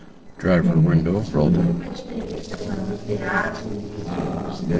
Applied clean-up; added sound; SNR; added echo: neural separator model SepFormer DNS4.